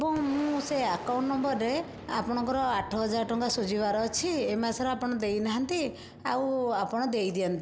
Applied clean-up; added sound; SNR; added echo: none; Boom; 16 dB; none.